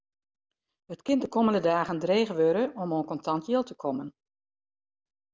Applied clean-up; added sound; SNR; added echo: none; none; none; none.